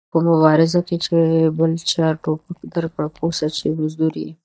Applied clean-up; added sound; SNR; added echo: neural mask model DeepFilterNet 3.